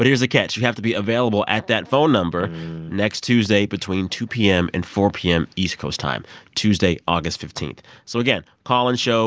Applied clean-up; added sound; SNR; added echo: none; none; none; none.